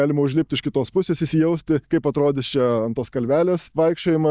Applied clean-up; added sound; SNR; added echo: neural mask model DeepFilterNet 3.